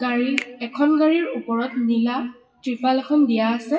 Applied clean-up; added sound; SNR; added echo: classical method WPE with log-MMSE.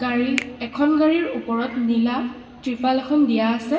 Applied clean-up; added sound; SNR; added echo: none; Finger snapping; 17 dB; reverberation time 1.2 s.